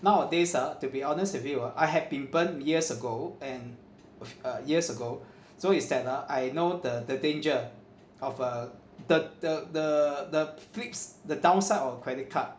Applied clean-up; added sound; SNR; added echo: none; none; none; none.